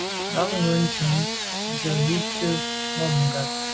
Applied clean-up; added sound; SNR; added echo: none; Engine starting / Sawing; 2 dB; none.